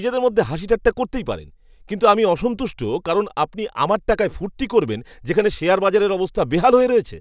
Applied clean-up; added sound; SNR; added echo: none; none; none; none.